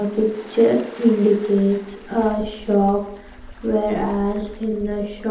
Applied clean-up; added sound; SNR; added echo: none; Waves, surf; 18 dB; reverberation time 0.8 s.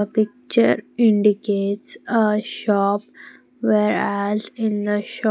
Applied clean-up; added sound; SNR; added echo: none; none; none; none.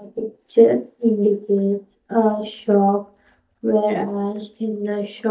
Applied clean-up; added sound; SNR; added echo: neural mask model DeepFilterNet 3.